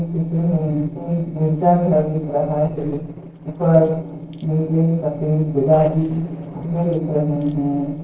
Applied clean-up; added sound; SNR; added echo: neural separator model SepFormer DNS4.